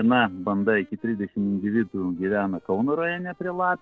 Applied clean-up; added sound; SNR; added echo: neural separator model SepFormer DNS4.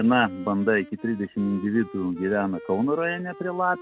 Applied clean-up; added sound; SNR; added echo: none; Wind instrument, woodwind instrument; 19 dB; none.